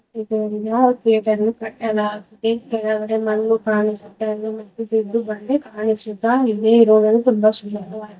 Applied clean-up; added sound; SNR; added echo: neural mask model DeepFilterNet 3.